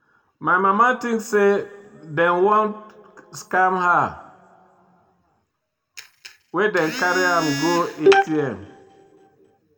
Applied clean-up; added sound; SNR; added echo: none; none; none; reverberation time 1.0 s.